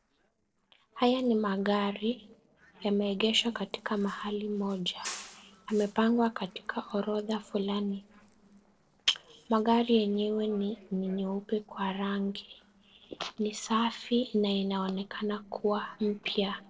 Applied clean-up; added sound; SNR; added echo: neural separator model SepFormer DNS4.